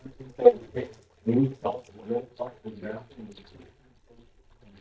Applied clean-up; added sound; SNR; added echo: neural mask model DeepFilterNet 3.